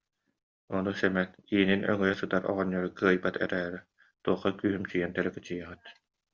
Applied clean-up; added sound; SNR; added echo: none; none; none; none.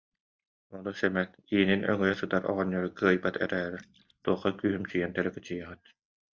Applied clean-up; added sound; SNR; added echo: neural mask model DeepFilterNet 3.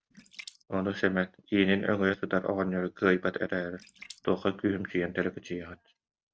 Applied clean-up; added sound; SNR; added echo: neural mask model RNNoise.